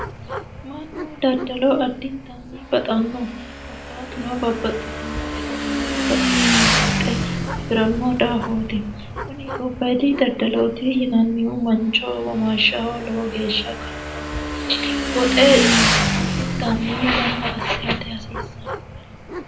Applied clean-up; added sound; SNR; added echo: none; Motorcycle / Engine; 2 dB; reverberation time 0.5 s.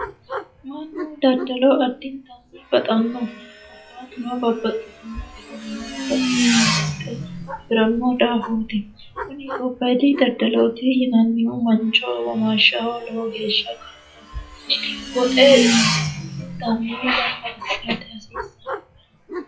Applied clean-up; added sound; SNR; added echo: classical method WPE with log-MMSE.